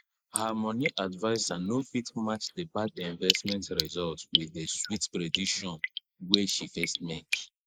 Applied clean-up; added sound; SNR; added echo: neural mask model Resemble Enhance denoiser.